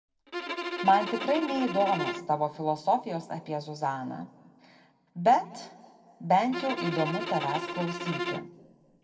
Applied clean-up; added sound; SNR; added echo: none; Bowed string instrument; 6 dB; reverberation time 1.2 s.